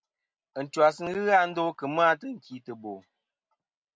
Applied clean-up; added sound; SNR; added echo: none; none; none; none.